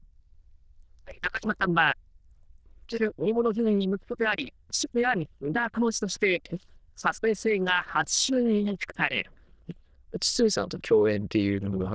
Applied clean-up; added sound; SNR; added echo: neural diffusion model UNIVERSE++.